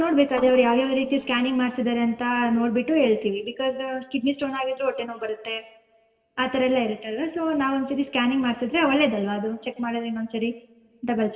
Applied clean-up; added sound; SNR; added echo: neural separator model SepFormer DNS4.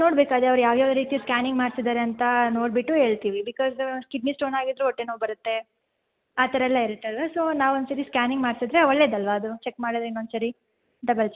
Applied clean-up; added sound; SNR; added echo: none; none; none; none.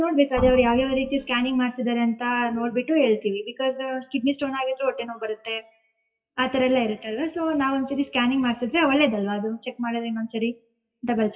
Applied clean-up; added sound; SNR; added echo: classical method WPE with log-MMSE.